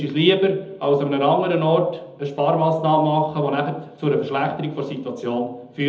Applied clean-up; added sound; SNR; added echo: none; none; none; reverberation time 0.8 s.